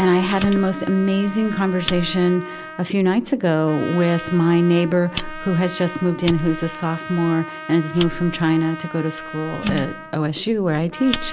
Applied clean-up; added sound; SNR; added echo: none; Trumpet + Fire; 12 dB; none.